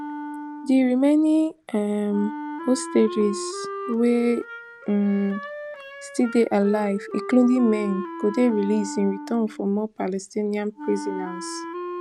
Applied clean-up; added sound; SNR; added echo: none; Wind instrument, woodwind instrument; 11 dB; none.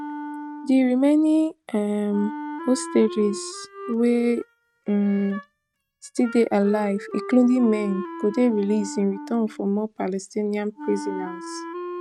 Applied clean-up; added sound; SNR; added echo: neural mask model RNNoise.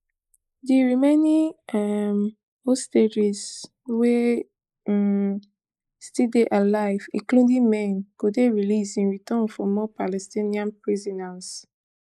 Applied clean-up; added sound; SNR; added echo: neural mask model Resemble Enhance denoiser.